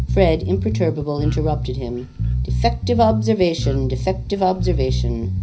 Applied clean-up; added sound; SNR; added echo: none; Bass guitar; 1 dB; reverberation time 0.5 s.